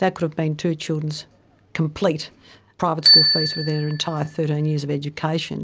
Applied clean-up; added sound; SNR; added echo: none; Bicycle bell; 1 dB; none.